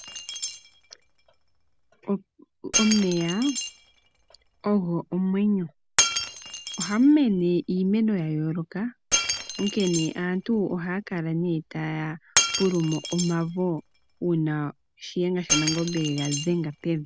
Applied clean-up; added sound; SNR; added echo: none; Shatter; 6 dB; none.